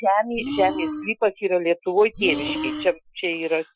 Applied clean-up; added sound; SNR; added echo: classical method Wiener filter.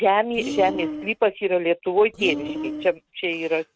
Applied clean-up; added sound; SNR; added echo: neural mask model RNNoise.